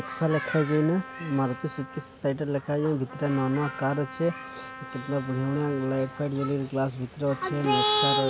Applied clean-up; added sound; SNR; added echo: none; Trumpet; 16 dB; none.